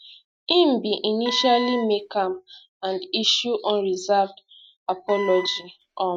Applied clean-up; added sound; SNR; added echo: neural mask model RNNoise.